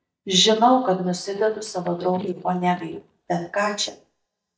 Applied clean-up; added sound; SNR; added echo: neural mask model DeepFilterNet 3.